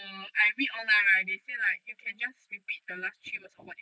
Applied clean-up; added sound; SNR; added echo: neural mask model Resemble Enhance denoiser.